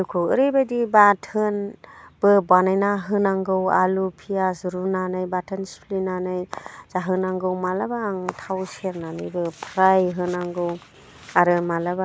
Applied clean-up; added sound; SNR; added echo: none; none; none; none.